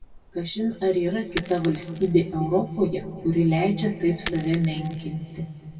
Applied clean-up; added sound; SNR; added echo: none; Coin (dropping); 14 dB; reverberation time 2.2 s.